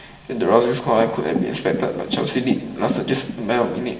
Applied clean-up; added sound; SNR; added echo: none; none; none; reverberation time 1.3 s.